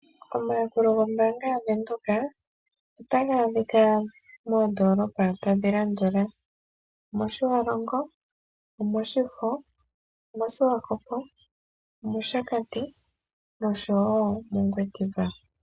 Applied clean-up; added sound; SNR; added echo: none; none; none; none.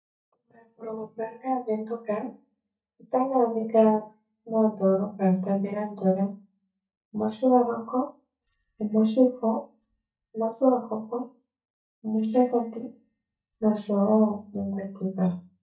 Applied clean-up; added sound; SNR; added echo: neural mask model DeepFilterNet 3.